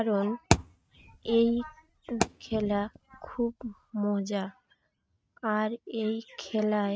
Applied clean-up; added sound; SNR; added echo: neural mask model RNNoise.